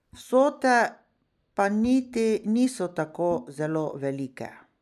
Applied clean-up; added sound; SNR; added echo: neural mask model DeepFilterNet 3.